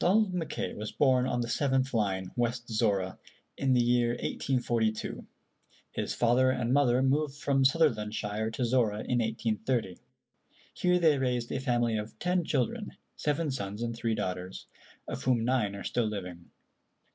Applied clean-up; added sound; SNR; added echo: none; none; none; none.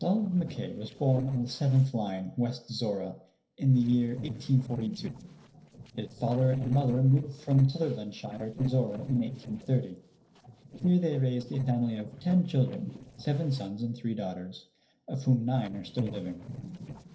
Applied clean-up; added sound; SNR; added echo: neural separator model SepFormer DNS4.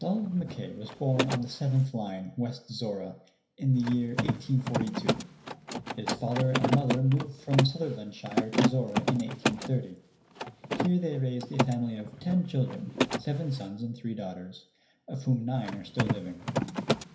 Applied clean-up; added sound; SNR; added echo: none; Mechanisms; 3 dB; reverberation time 0.5 s.